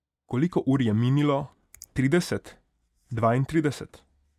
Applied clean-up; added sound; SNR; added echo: neural mask model DeepFilterNet 3.